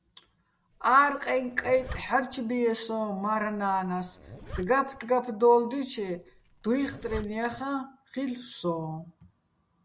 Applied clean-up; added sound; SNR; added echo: none; Zipper (clothing); 16 dB; none.